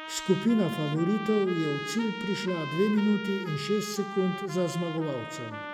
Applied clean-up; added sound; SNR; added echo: none; Trumpet; 10 dB; none.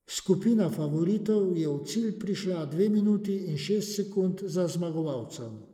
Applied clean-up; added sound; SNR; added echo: neural mask model Resemble Enhance denoiser.